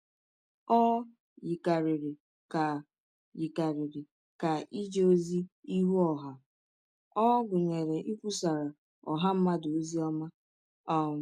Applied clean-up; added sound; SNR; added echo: none; none; none; none.